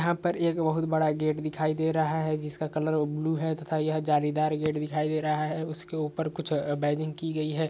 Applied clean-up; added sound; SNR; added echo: none; none; none; none.